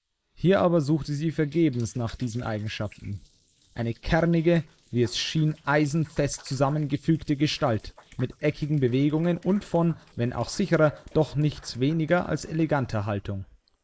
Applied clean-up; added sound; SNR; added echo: neural mask model Resemble Enhance denoiser.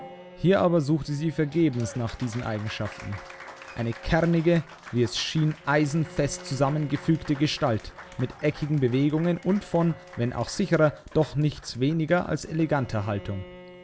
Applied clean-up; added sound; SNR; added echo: none; Applause + Bowed string instrument; 19 dB; none.